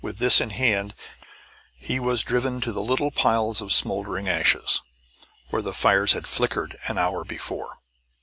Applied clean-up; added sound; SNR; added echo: none; none; none; none.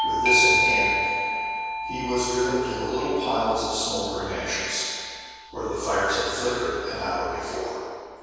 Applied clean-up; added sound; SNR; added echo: none; Bell / Doorbell; 1 dB; reverberation time 2.2 s.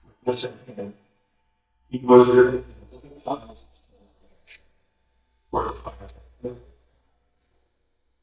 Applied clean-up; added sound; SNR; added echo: neural mask model DeepFilterNet 3.